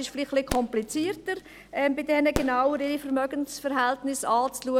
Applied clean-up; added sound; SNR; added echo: none; Fireworks; 13 dB; none.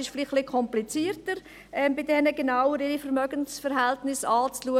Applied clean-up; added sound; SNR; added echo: none; none; none; none.